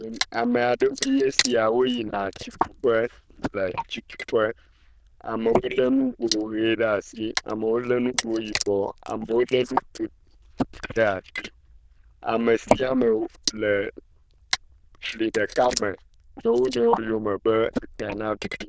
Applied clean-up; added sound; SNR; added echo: neural diffusion model UNIVERSE++.